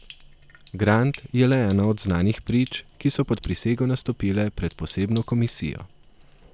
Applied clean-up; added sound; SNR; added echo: none; Sink (filling or washing); 20 dB; none.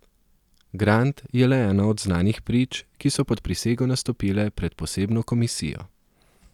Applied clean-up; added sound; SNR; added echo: none; none; none; none.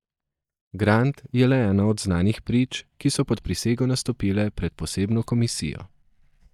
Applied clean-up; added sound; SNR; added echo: neural mask model DeepFilterNet 3.